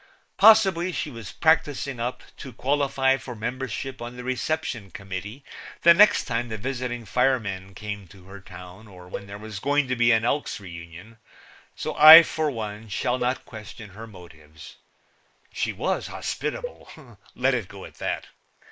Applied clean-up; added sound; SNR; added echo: neural mask model Resemble Enhance denoiser.